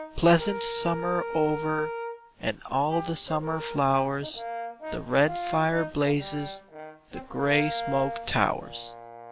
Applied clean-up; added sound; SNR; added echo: none; Brass instrument; 9 dB; none.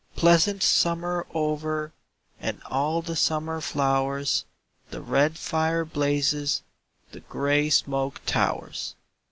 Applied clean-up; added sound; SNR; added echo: none; none; none; none.